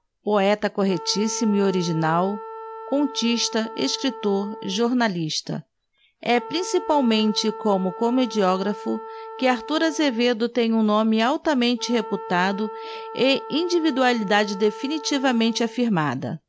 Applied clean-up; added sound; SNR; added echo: none; Wind instrument, woodwind instrument; 14 dB; none.